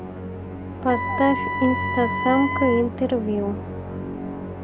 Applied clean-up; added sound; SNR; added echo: none; Musical instrument + Wind instrument, woodwind instrument; 4 dB; none.